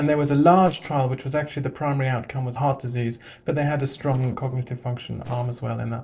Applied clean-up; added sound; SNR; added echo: neural separator model SepFormer DNS4.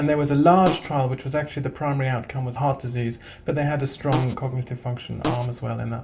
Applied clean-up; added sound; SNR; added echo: none; Fart; 8 dB; reverberation time 0.4 s.